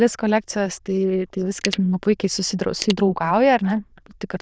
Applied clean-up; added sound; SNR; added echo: neural diffusion model UNIVERSE++.